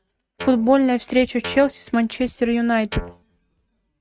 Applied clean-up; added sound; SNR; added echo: neural mask model RNNoise.